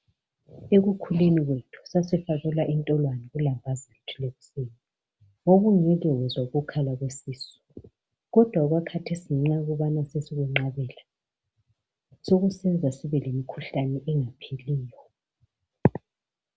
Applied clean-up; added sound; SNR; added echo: none; none; none; none.